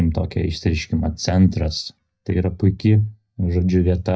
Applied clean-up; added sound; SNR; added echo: neural mask model DeepFilterNet 3.